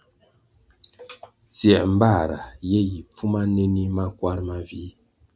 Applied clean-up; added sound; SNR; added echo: none; none; none; none.